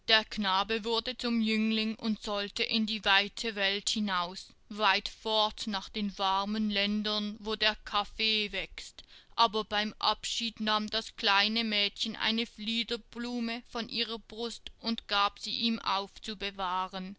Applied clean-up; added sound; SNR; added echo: none; none; none; none.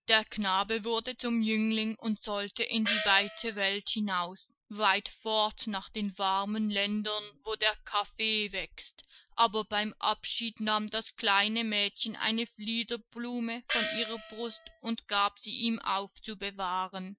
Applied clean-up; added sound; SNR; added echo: classical method Wiener filter.